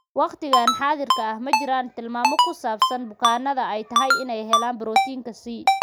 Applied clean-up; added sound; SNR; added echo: none; Ringtone; -2 dB; none.